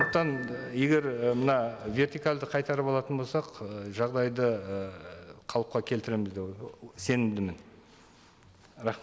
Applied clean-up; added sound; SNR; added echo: none; Piano; 14 dB; none.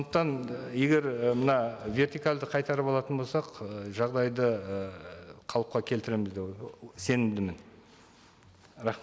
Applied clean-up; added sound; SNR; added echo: none; none; none; none.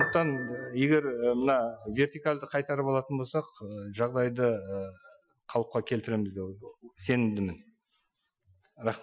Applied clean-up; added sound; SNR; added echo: classical method Wiener filter.